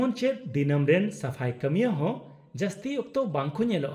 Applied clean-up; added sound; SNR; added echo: none; none; none; reverberation time 0.5 s.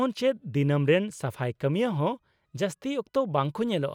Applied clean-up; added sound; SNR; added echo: none; none; none; none.